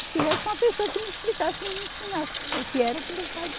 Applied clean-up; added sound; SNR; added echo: none; Gunshot, gunfire + Sink (filling or washing) / Water tap, faucet; 5 dB; none.